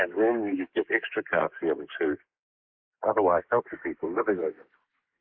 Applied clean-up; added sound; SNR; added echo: neural mask model Resemble Enhance denoiser.